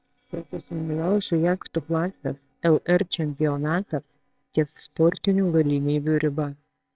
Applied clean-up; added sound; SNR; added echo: neural separator model SepFormer WHAMR!.